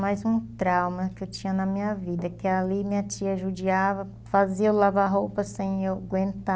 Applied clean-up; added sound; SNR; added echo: none; none; none; none.